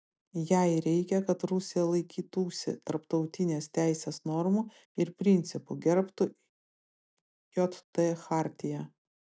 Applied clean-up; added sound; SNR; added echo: none; none; none; none.